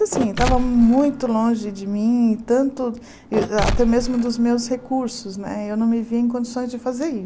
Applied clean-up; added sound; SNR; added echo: none; Mechanisms; 7 dB; none.